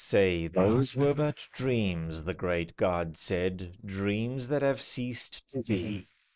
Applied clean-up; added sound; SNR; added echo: neural mask model Resemble Enhance denoiser.